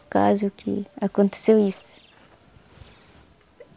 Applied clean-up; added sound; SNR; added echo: none; none; none; none.